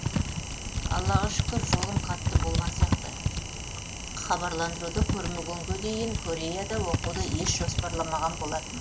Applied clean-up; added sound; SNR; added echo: none; Typing; -4 dB; none.